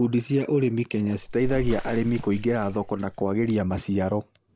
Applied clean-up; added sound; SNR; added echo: none; Bathtub (filling or washing) / Water / Splash, splatter; 9 dB; none.